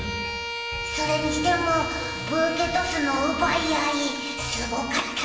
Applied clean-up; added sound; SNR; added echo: none; Bowed string instrument; 7 dB; reverberation time 1.1 s.